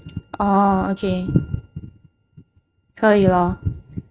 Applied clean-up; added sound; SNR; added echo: neural mask model RNNoise.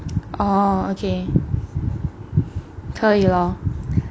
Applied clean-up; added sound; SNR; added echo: none; none; none; none.